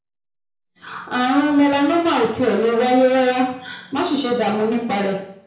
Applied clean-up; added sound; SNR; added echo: none; none; none; reverberation time 0.5 s.